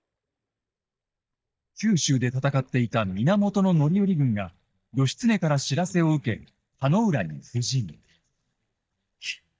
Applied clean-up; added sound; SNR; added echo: neural mask model DeepFilterNet 3.